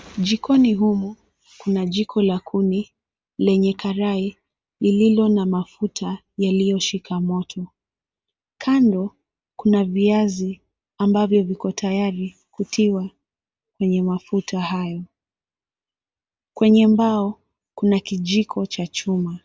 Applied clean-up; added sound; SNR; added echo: none; none; none; none.